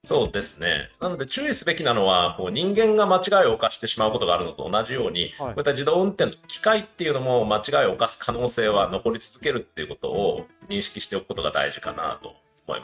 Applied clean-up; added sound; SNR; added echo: neural mask model RNNoise.